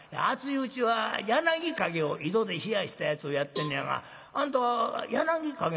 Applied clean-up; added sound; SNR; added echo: none; Cowbell; 15 dB; none.